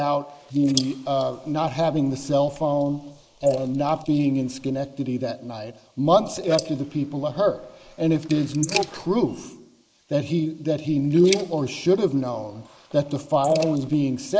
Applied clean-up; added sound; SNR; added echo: neural mask model Resemble Enhance denoiser.